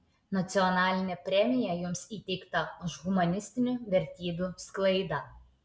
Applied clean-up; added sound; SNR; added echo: none; none; none; none.